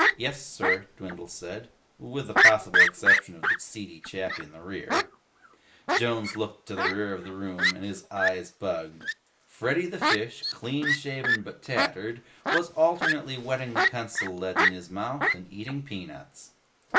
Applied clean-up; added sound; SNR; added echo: neural mask model Resemble Enhance denoiser.